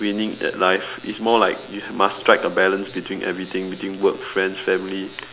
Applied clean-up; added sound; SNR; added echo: none; none; none; none.